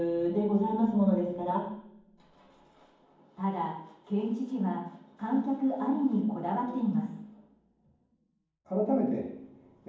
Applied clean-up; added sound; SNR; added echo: none; none; none; reverberation time 1.2 s.